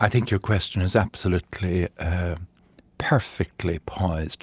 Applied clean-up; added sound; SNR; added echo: none; none; none; none.